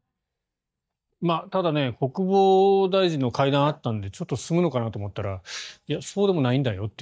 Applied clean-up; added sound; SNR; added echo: neural mask model DeepFilterNet 3.